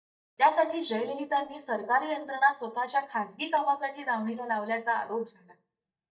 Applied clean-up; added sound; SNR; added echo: neural mask model DeepFilterNet 3.